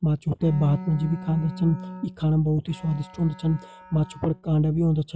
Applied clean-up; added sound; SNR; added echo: classical method log-MMSE.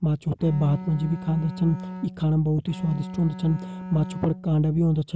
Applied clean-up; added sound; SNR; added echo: none; Bowed string instrument; 12 dB; none.